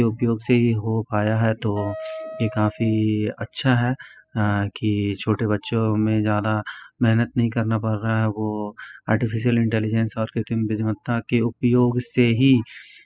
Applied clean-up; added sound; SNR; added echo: classical method spectral subtraction.